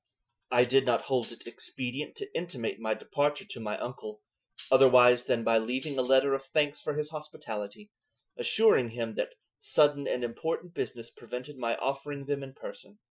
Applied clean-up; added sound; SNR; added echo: classical method Wiener filter.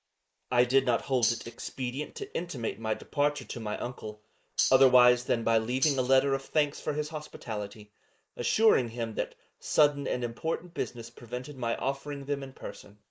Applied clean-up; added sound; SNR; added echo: neural mask model Resemble Enhance denoiser.